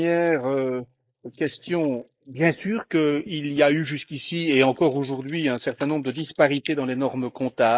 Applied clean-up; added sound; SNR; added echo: neural mask model Resemble Enhance denoiser.